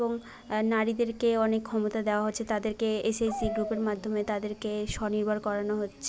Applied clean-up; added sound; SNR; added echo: none; Dog; 12 dB; none.